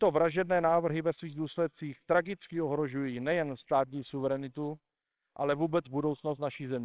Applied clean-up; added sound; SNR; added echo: neural separator model SepFormer WHAMR!.